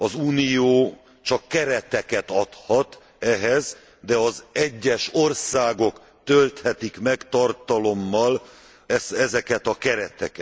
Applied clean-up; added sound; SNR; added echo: none; none; none; none.